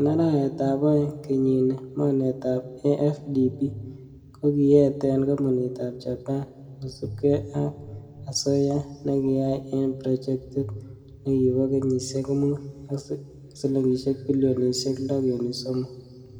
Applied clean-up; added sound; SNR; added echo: none; none; none; reverberation time 1.7 s.